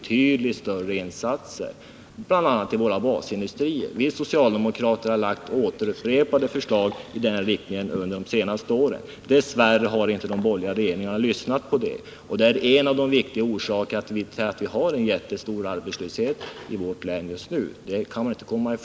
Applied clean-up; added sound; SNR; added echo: none; none; none; none.